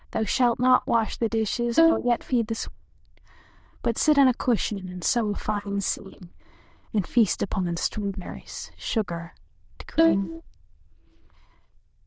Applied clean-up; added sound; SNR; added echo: neural diffusion model UNIVERSE++.